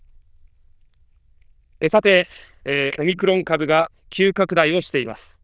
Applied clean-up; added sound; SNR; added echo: neural diffusion model UNIVERSE++.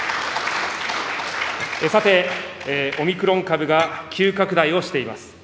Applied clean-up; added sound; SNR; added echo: none; Chink, clink; 15 dB; none.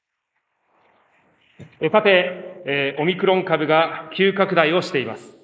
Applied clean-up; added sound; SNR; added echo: neural mask model Resemble Enhance denoiser.